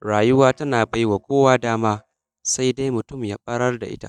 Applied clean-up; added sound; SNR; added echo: neural mask model DeepFilterNet 3.